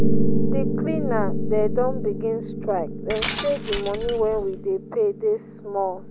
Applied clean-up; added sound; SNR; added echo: none; Piano + Glass; -4 dB; none.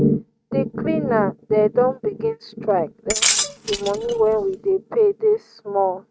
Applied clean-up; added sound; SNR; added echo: neural mask model RNNoise.